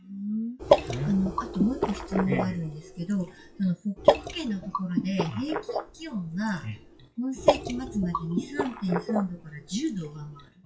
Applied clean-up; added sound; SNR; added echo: classical method WPE with log-MMSE.